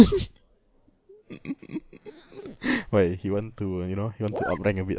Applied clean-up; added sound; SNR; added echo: neural mask model Resemble Enhance denoiser.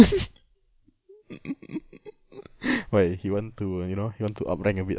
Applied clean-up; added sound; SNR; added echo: none; none; none; none.